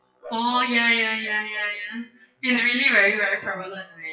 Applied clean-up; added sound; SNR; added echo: classical method WPE with log-MMSE.